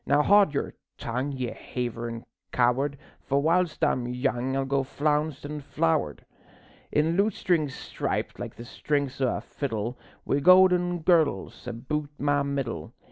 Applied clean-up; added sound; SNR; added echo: none; none; none; none.